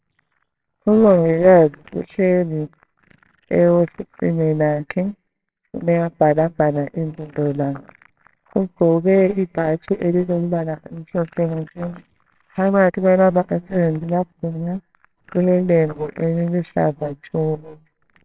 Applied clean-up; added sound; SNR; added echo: neural separator model SepFormer WHAMR!.